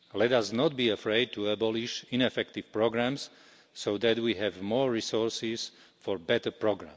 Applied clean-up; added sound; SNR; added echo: none; none; none; none.